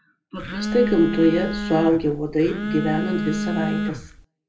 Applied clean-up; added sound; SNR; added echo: none; Telephone; 4 dB; reverberation time 0.3 s.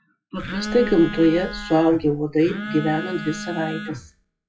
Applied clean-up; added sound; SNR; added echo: classical method WPE with log-MMSE.